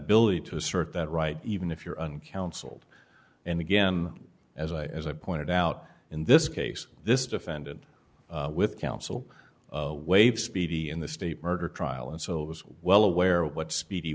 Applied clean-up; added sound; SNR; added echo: none; none; none; none.